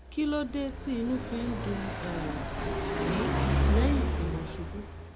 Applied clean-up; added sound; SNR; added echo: none; Car passing by; -4 dB; none.